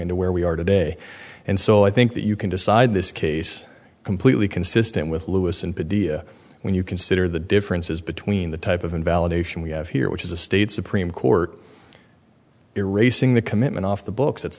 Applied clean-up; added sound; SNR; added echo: none; none; none; none.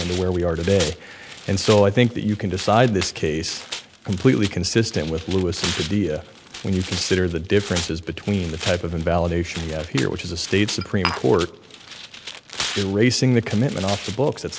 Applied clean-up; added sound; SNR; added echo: none; Glass + Tearing; 12 dB; none.